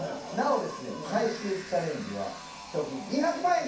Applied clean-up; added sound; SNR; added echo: none; Sawing; 19 dB; reverberation time 0.6 s.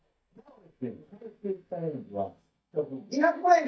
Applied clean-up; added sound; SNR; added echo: neural mask model DeepFilterNet 3.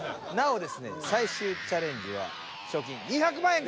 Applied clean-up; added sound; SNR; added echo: none; none; none; none.